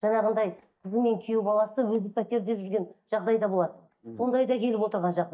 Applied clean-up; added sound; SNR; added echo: neural mask model DeepFilterNet 3.